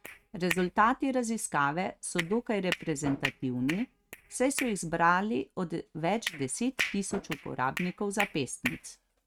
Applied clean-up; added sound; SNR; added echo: neural mask model RNNoise.